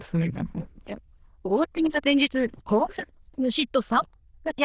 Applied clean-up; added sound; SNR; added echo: neural diffusion model UNIVERSE++.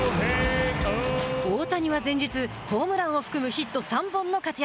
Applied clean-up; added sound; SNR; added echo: none; none; none; none.